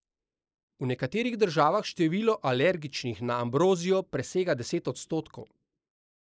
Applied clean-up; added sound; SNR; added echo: neural mask model Resemble Enhance denoiser.